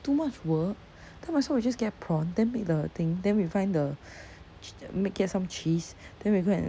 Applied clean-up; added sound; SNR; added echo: none; none; none; none.